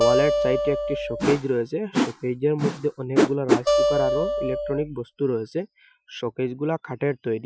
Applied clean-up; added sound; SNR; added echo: classical method Wiener filter.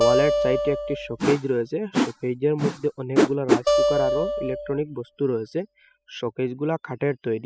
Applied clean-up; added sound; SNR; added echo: classical method spectral subtraction.